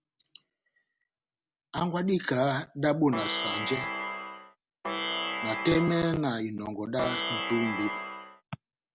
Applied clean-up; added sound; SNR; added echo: none; Plucked string instrument; 3 dB; none.